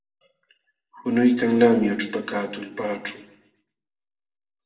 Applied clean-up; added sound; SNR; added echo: none; none; none; reverberation time 0.7 s.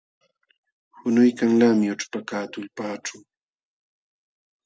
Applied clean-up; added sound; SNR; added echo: none; none; none; none.